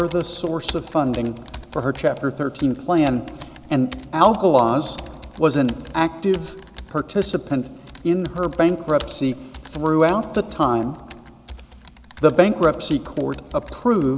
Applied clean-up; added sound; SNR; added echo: none; Computer keyboard; 18 dB; none.